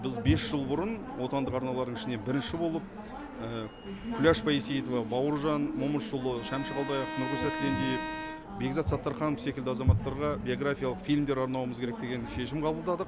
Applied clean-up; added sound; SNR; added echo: none; Bowed string instrument; 8 dB; none.